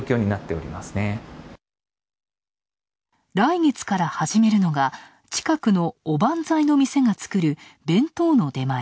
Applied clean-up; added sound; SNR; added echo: none; none; none; none.